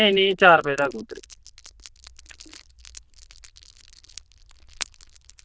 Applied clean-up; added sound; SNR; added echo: neural diffusion model UNIVERSE++.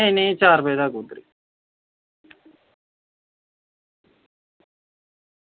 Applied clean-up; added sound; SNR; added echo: none; none; none; none.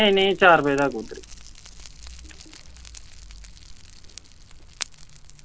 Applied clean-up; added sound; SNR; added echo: none; Fire; 15 dB; none.